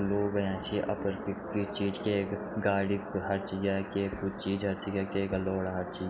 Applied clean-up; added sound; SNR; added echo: none; Writing; 16 dB; none.